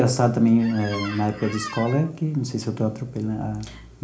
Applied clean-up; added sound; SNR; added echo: none; Squeak; 13 dB; reverberation time 0.4 s.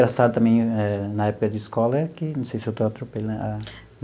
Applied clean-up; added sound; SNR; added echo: none; none; none; none.